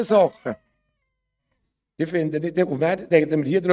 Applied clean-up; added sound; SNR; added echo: neural mask model RNNoise.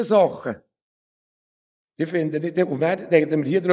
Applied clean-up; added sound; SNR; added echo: neural mask model Resemble Enhance denoiser.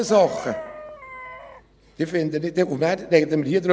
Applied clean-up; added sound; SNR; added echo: none; Chicken, rooster; 16 dB; none.